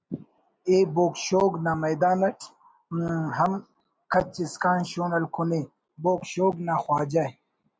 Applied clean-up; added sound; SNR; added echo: none; none; none; none.